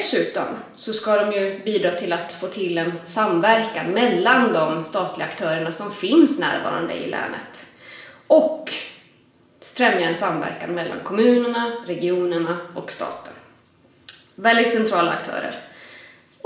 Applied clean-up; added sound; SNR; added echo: none; none; none; reverberation time 0.7 s.